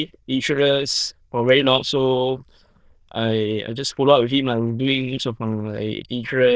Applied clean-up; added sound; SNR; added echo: neural diffusion model UNIVERSE++.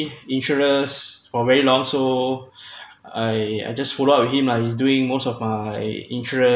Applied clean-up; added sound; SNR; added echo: none; none; none; none.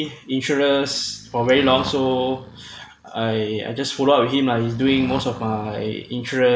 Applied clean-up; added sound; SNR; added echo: none; Breathing; 17 dB; none.